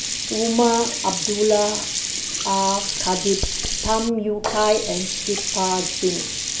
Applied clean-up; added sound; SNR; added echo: none; Sink (filling or washing); 3 dB; none.